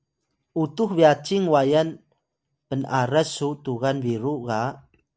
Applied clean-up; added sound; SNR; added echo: none; none; none; none.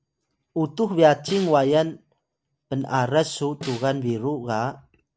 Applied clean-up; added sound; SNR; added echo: none; Snare drum; 19 dB; none.